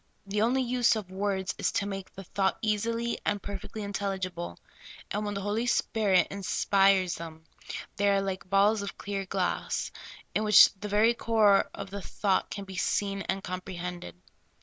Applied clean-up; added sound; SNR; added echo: none; none; none; none.